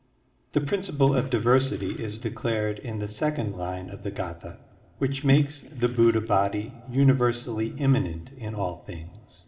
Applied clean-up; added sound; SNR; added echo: none; Water / Splash, splatter; 17 dB; reverberation time 2.7 s.